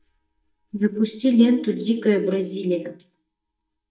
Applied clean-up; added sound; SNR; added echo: neural mask model DeepFilterNet 3.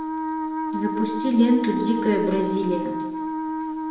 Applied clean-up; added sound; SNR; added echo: none; Wind instrument, woodwind instrument; 3 dB; reverberation time 1.0 s.